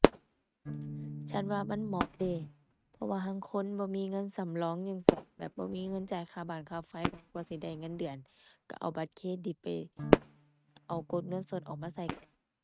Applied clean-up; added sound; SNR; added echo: neural mask model RNNoise.